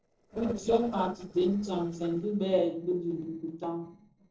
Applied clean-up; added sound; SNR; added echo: neural separator model SepFormer DNS4.